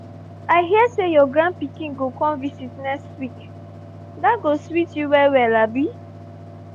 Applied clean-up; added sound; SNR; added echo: none; Mechanical fan; 17 dB; none.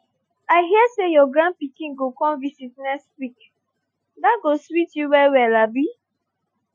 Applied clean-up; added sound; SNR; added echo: classical method Wiener filter.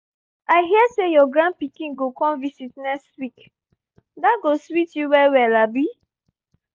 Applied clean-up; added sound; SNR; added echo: none; none; none; none.